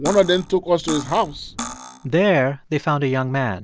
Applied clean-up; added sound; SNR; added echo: none; Cutlery, silverware; 13 dB; none.